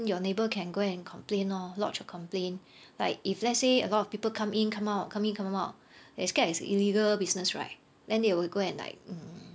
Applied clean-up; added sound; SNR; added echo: none; none; none; none.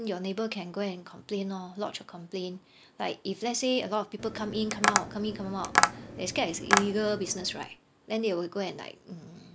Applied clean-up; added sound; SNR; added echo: none; Tap; -3 dB; none.